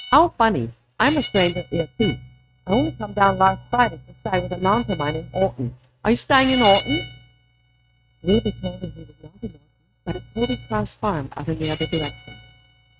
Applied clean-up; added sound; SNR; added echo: neural mask model RNNoise.